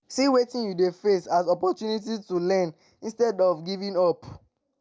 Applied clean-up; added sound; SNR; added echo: none; none; none; none.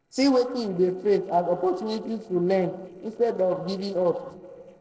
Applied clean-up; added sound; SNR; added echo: neural separator model SepFormer DNS4.